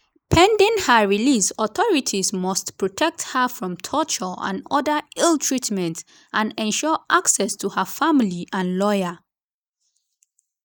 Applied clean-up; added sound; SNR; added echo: neural mask model Resemble Enhance denoiser.